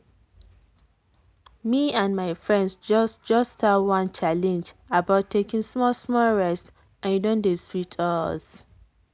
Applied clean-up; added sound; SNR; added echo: none; none; none; none.